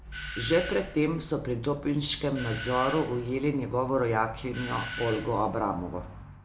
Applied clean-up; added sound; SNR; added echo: none; Doorbell; 11 dB; none.